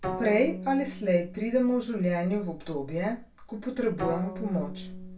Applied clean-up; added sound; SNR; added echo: none; Bowed string instrument; 11 dB; reverberation time 0.2 s.